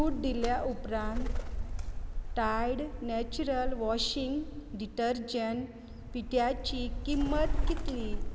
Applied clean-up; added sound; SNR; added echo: none; Bird; 1 dB; none.